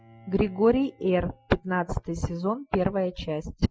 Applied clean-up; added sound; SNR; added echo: classical method Wiener filter.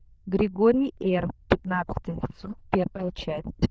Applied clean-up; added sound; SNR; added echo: neural diffusion model UNIVERSE++.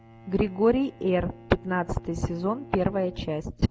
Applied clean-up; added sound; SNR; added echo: none; Bowed string instrument; 20 dB; none.